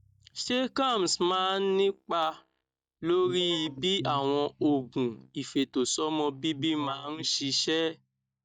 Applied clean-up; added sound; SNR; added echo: neural mask model DeepFilterNet 3.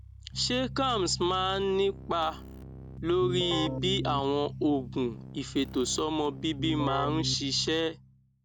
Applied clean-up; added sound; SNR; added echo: none; Keyboard (musical); 8 dB; none.